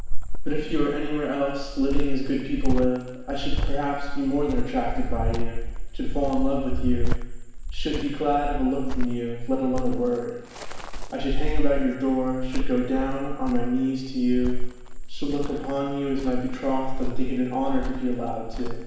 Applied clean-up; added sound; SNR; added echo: none; Cricket; -3 dB; reverberation time 1.1 s.